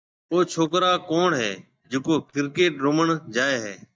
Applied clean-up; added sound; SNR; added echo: neural mask model DeepFilterNet 3.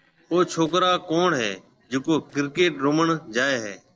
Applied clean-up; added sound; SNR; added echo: neural separator model SepFormer DNS4.